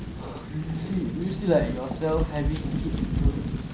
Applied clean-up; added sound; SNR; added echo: none; Thunder / Rain; 0 dB; reverberation time 0.6 s.